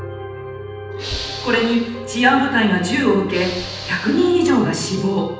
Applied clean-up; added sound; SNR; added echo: none; Hiss / Breathing; 14 dB; reverberation time 0.9 s.